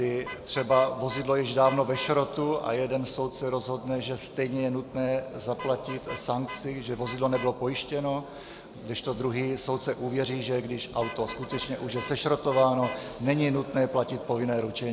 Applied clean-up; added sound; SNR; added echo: none; Vehicle horn, car horn, honking; 17 dB; none.